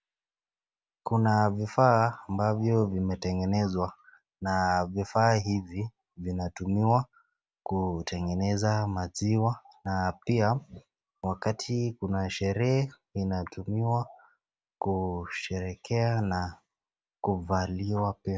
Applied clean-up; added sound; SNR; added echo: none; none; none; none.